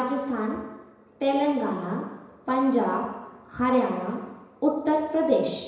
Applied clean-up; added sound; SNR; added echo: none; none; none; reverberation time 1.0 s.